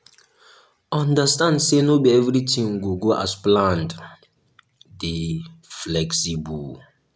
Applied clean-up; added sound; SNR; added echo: none; none; none; none.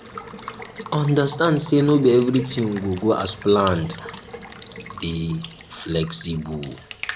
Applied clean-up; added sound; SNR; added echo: none; Water tap, faucet / Water / Liquid; 15 dB; none.